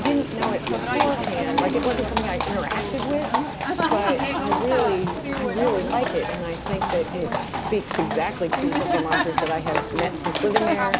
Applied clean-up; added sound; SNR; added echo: none; Livestock, farm animals, working animals; -2 dB; none.